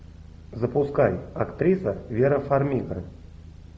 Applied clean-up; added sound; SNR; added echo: none; none; none; none.